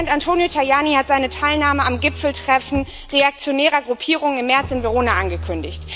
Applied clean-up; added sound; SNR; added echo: none; Motor vehicle (road); 13 dB; none.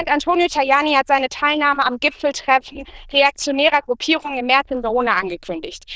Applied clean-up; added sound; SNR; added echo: neural diffusion model UNIVERSE++.